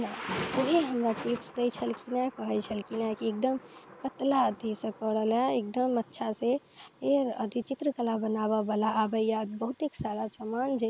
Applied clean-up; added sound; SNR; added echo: none; Thunder; 15 dB; none.